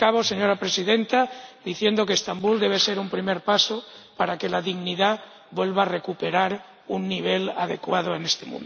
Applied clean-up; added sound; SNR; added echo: none; none; none; none.